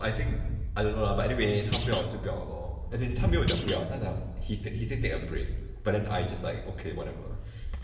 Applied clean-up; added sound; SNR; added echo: none; Thump, thud; 6 dB; reverberation time 1.1 s.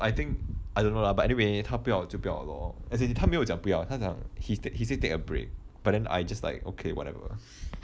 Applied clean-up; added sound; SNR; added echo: none; none; none; none.